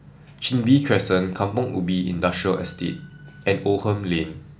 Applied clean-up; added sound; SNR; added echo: none; none; none; none.